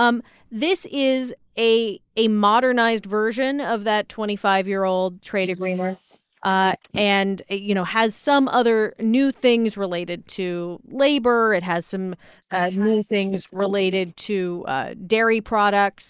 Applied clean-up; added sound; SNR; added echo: neural mask model Resemble Enhance denoiser.